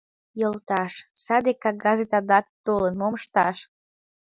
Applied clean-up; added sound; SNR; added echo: none; none; none; none.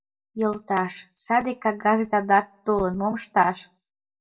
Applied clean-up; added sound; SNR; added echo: none; none; none; reverberation time 0.2 s.